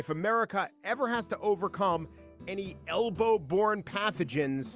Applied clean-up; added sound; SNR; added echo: none; none; none; none.